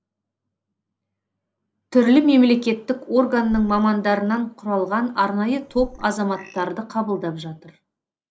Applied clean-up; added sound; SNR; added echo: neural mask model Resemble Enhance denoiser.